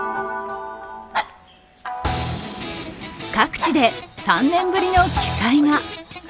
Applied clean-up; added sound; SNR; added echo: none; Dog; 14 dB; none.